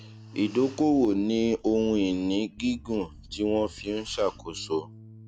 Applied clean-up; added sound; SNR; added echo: none; Bass guitar; 20 dB; none.